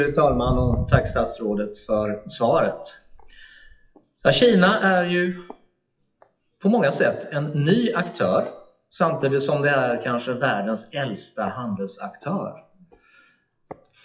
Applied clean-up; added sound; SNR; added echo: classical method WPE with log-MMSE.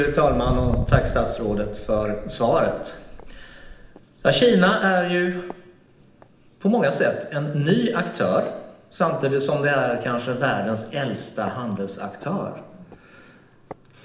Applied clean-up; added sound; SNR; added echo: none; Walk, footsteps; 10 dB; reverberation time 0.8 s.